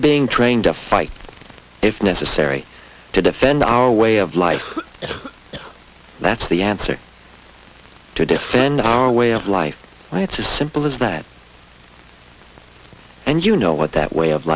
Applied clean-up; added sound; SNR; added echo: none; Cough; 11 dB; none.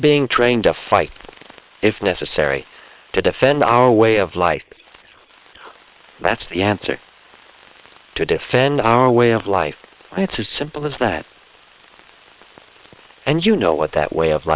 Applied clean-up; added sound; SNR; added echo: neural separator model SepFormer WHAM!.